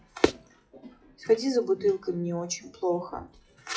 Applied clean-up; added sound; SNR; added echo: classical method WPE with log-MMSE.